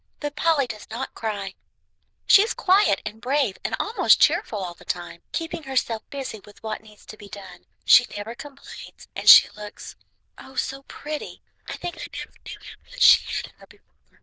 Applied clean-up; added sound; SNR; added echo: neural diffusion model UNIVERSE++.